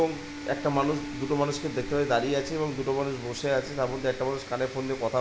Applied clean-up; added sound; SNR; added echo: none; Bowed string instrument; 14 dB; none.